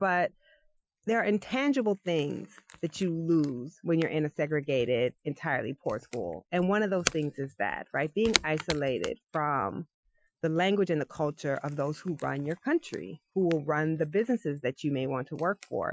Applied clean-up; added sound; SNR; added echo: classical method Wiener filter.